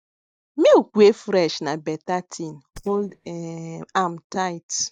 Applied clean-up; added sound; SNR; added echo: neural mask model DeepFilterNet 3.